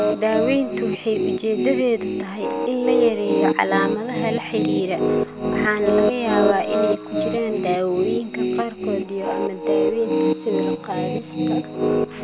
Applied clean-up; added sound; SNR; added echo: none; Piano; -2 dB; none.